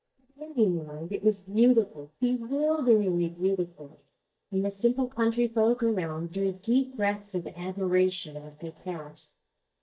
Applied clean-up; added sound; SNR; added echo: neural mask model DeepFilterNet 3.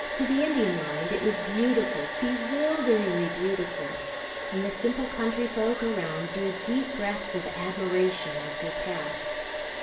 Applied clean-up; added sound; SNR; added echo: none; Domestic sounds, home sounds; 4 dB; reverberation time 0.5 s.